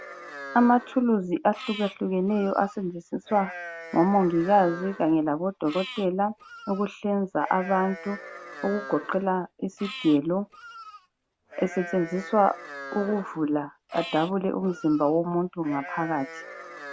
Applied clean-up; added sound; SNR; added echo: none; Livestock, farm animals, working animals; 15 dB; none.